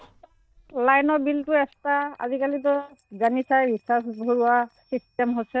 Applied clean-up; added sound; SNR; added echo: neural mask model DeepFilterNet 3.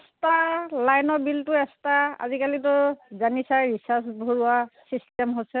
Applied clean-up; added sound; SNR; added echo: none; none; none; none.